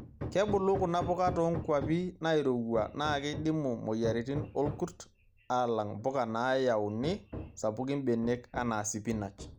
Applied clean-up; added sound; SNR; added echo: none; Hammer; 12 dB; none.